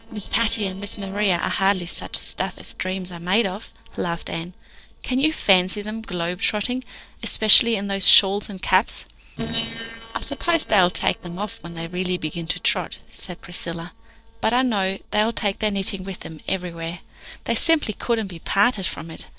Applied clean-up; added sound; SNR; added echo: neural separator model SepFormer DNS4.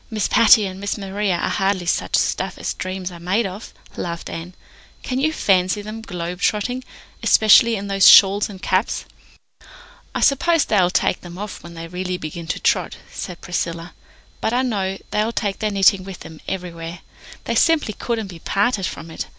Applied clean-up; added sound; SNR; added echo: none; none; none; none.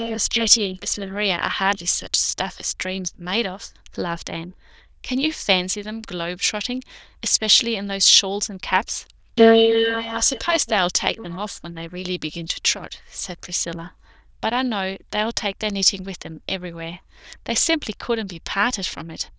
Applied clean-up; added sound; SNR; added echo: neural diffusion model UNIVERSE++.